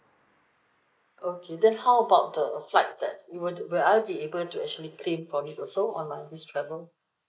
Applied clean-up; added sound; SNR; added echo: neural mask model Resemble Enhance denoiser.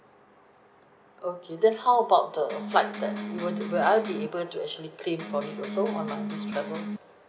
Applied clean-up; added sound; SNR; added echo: none; Electric guitar; 6 dB; none.